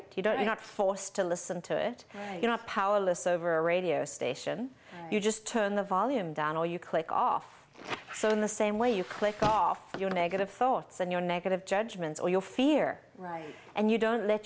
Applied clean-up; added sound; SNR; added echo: none; Squeak; 12 dB; none.